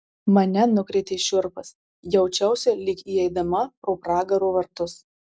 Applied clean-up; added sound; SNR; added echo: none; none; none; none.